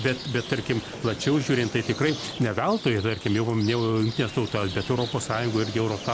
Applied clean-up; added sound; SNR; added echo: none; Fixed-wing aircraft, airplane + Rain; 12 dB; none.